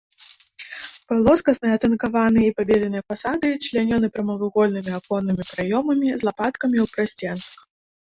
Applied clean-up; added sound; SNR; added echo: none; Cutlery, silverware; 18 dB; none.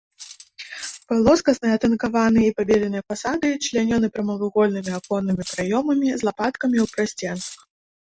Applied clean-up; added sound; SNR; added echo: neural mask model Resemble Enhance denoiser.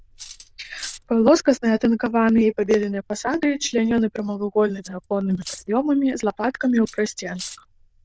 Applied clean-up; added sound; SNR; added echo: neural diffusion model UNIVERSE++.